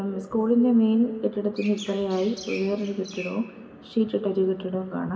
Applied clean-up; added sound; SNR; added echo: none; Chirp, tweet; 17 dB; reverberation time 1.4 s.